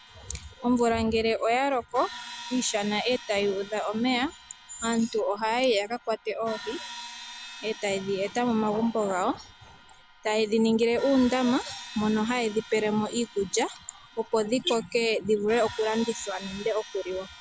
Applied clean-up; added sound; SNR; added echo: none; Crash cymbal; 17 dB; none.